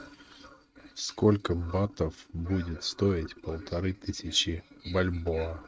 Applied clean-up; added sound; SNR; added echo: neural mask model RNNoise.